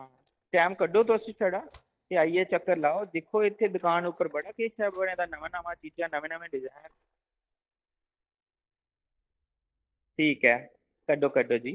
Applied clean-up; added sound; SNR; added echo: neural mask model DeepFilterNet 3.